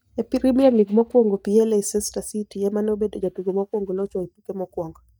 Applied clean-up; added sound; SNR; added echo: neural mask model DeepFilterNet 3.